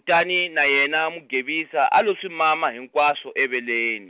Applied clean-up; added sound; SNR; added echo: none; none; none; none.